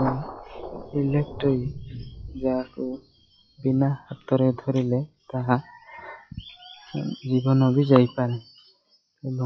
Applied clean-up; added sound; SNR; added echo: classical method log-MMSE.